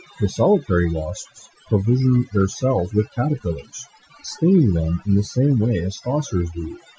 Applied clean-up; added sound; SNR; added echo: classical method Wiener filter.